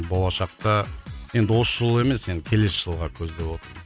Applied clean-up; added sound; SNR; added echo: none; none; none; none.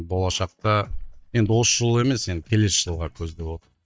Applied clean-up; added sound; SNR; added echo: neural mask model DeepFilterNet 3.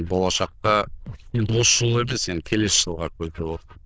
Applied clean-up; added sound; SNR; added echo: neural diffusion model UNIVERSE++.